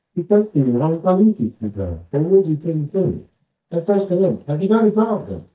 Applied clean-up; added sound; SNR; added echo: neural mask model DeepFilterNet 3.